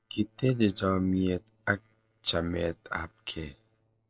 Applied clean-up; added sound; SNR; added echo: neural separator model SepFormer DNS4.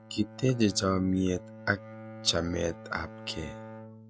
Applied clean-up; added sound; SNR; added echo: none; Bowed string instrument; 14 dB; none.